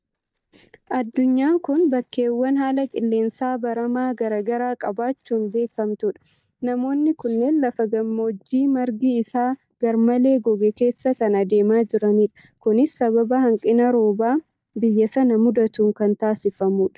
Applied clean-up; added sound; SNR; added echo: neural mask model DeepFilterNet 3.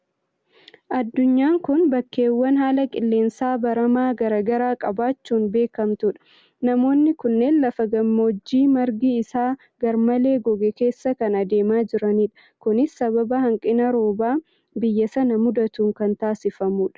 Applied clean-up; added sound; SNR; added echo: none; none; none; none.